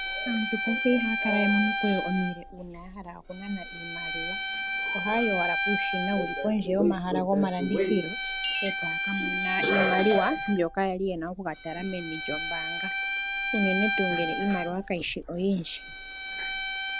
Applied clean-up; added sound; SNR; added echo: none; Bowed string instrument; 2 dB; none.